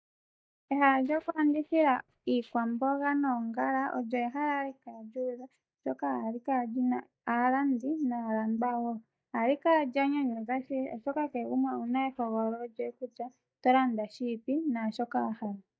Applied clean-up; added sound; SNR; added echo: neural mask model DeepFilterNet 3.